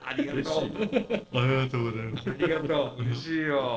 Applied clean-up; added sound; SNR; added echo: neural separator model SepFormer DNS4.